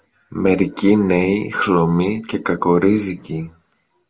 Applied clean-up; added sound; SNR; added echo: none; none; none; none.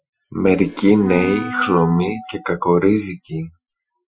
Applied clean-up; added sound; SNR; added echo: classical method Wiener filter.